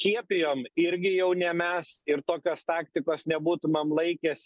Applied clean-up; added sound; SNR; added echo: none; none; none; none.